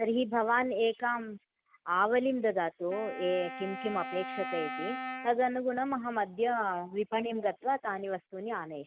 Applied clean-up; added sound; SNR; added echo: none; Wind instrument, woodwind instrument; 9 dB; none.